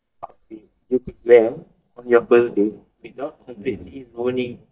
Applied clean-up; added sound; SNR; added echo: neural mask model DeepFilterNet 3.